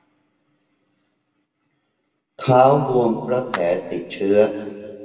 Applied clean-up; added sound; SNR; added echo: none; Clapping; 15 dB; reverberation time 1.7 s.